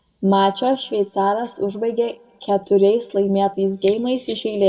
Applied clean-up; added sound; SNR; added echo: none; none; none; reverberation time 1.3 s.